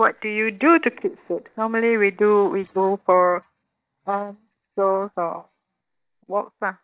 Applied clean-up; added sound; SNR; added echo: neural mask model DeepFilterNet 3.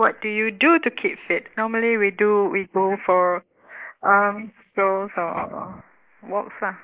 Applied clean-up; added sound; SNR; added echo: neural mask model Resemble Enhance denoiser.